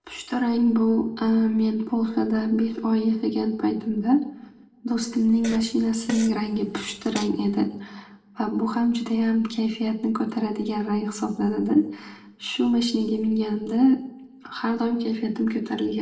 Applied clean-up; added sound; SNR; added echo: none; Fart; 15 dB; reverberation time 0.6 s.